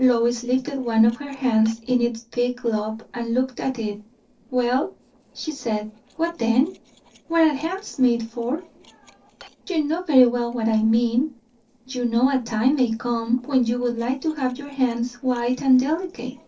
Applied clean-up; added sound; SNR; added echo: neural separator model SepFormer DNS4.